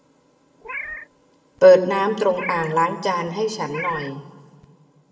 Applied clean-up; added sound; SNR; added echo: none; Meow; 14 dB; reverberation time 1.2 s.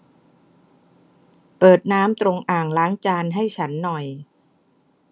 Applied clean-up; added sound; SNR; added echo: none; none; none; none.